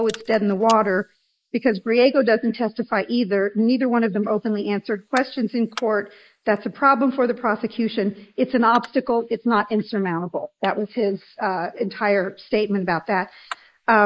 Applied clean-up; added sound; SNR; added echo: neural mask model Resemble Enhance denoiser.